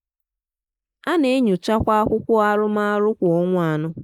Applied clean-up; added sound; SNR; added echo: neural mask model Resemble Enhance denoiser.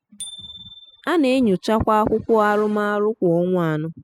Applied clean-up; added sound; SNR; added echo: classical method spectral subtraction.